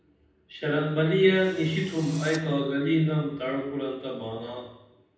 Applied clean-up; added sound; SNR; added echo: none; Drill; 20 dB; reverberation time 0.8 s.